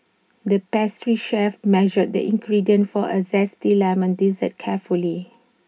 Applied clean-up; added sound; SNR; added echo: none; none; none; reverberation time 0.3 s.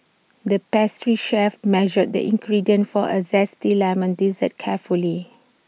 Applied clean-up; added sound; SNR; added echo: none; none; none; none.